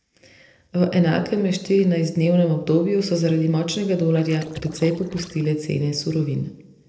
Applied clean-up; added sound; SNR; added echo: neural separator model SepFormer DNS4.